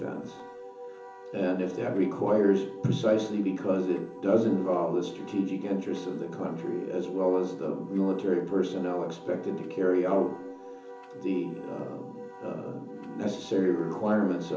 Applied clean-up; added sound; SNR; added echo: none; Wind instrument, woodwind instrument; 15 dB; reverberation time 0.7 s.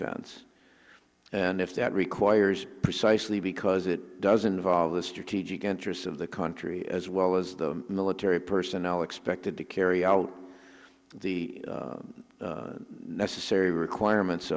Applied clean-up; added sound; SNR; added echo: none; none; none; none.